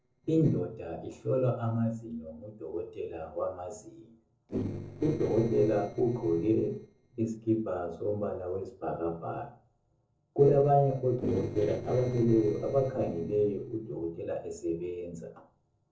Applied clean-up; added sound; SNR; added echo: neural separator model SepFormer DNS4.